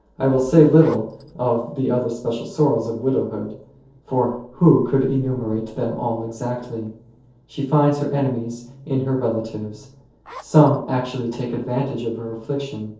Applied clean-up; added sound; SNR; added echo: neural separator model SepFormer DNS4.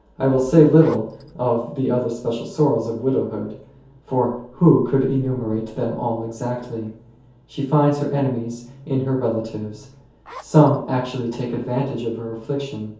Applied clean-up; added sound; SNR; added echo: none; Zipper (clothing); 19 dB; reverberation time 0.6 s.